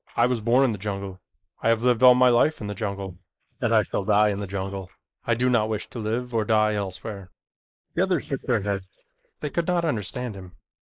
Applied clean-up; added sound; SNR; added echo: neural mask model Resemble Enhance denoiser.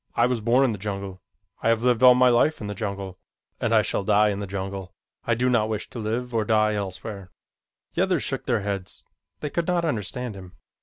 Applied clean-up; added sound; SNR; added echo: none; none; none; none.